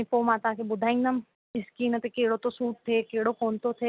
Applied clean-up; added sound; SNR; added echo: none; none; none; none.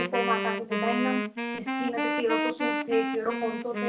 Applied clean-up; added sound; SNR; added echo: none; Wind instrument, woodwind instrument; -1 dB; reverberation time 0.3 s.